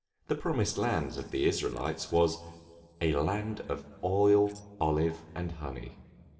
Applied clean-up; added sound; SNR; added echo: neural separator model SepFormer DNS4.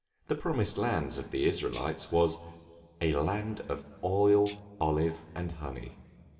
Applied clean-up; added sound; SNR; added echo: none; Tambourine; 7 dB; reverberation time 2.8 s.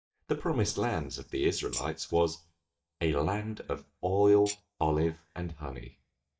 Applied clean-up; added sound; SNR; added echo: neural mask model DeepFilterNet 3.